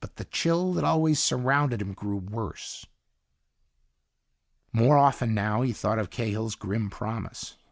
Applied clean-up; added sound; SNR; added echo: none; none; none; none.